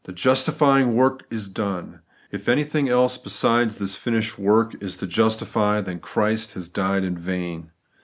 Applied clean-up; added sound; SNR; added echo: none; none; none; none.